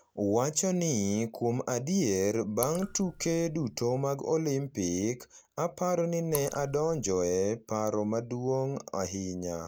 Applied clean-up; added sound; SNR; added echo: none; Raindrop / Drip; 15 dB; none.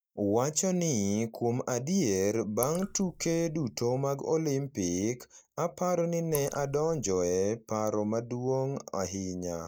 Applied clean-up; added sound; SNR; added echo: neural mask model DeepFilterNet 3.